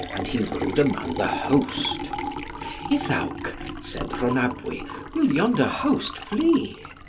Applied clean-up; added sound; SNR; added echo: none; Liquid; 8 dB; none.